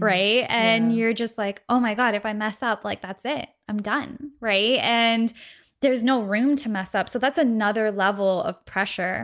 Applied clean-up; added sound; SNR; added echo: none; none; none; none.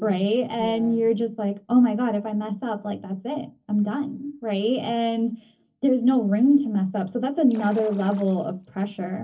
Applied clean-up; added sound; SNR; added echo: neural separator model SepFormer DNS4.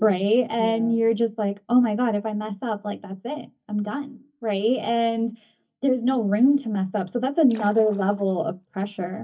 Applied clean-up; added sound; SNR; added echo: neural mask model DeepFilterNet 3.